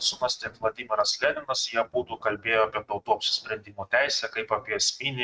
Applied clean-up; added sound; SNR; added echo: neural mask model RNNoise.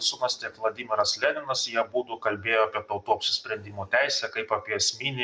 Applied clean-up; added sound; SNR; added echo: none; none; none; none.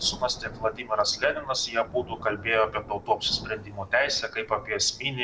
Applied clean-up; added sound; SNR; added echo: none; Thunder / Rain; 16 dB; none.